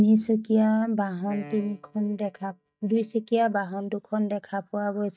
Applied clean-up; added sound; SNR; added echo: neural mask model DeepFilterNet 3.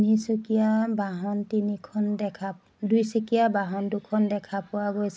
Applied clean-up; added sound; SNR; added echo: none; none; none; none.